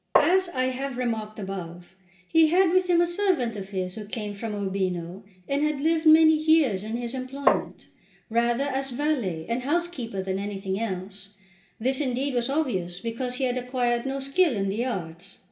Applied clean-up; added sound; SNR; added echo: none; Tap; 0 dB; reverberation time 0.7 s.